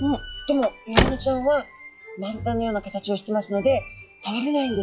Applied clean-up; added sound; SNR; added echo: classical method log-MMSE.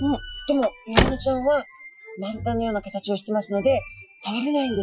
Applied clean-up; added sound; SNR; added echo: classical method Wiener filter.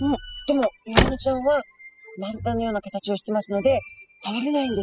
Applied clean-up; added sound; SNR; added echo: classical method spectral subtraction.